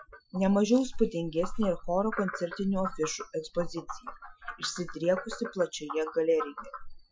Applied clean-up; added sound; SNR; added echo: classical method Wiener filter.